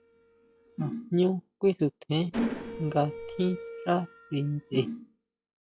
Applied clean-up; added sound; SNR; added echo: classical method log-MMSE.